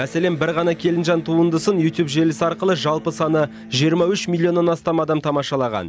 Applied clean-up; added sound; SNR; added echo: none; Electric guitar; 20 dB; none.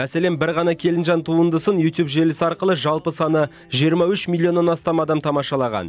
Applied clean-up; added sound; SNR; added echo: none; none; none; none.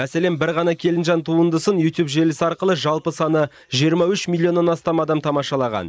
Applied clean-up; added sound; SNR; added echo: neural mask model Resemble Enhance denoiser.